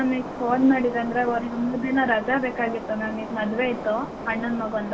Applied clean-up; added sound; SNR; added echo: none; Subway, metro, underground; 10 dB; reverberation time 0.2 s.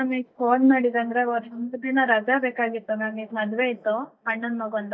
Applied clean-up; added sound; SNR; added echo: neural mask model DeepFilterNet 3.